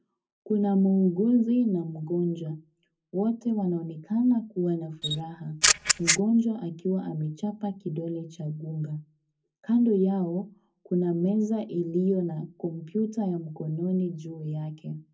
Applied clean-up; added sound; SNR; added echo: none; Camera; -1 dB; reverberation time 0.3 s.